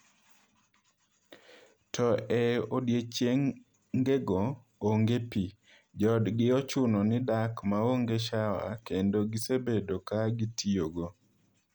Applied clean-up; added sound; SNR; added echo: none; none; none; none.